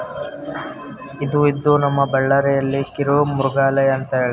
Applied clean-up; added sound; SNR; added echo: none; none; none; none.